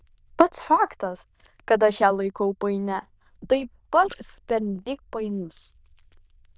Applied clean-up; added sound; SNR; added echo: neural diffusion model UNIVERSE++.